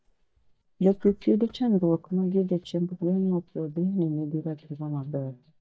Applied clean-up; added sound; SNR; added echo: neural mask model DeepFilterNet 3.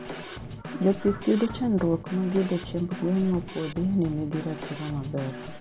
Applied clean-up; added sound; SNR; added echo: none; Snare drum / Drum kit; 11 dB; reverberation time 0.8 s.